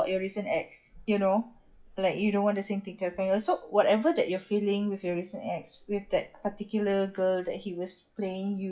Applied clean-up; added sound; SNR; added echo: classical method WPE with log-MMSE.